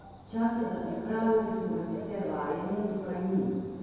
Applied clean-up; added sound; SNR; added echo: none; Bird / Dog; 14 dB; reverberation time 2.2 s.